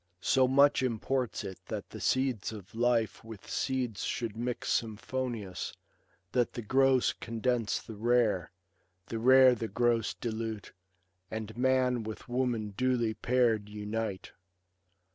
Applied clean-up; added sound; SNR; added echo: none; none; none; none.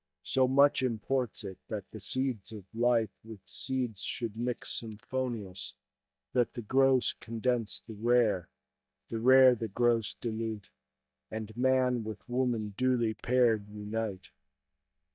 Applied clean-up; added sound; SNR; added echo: neural mask model DeepFilterNet 3.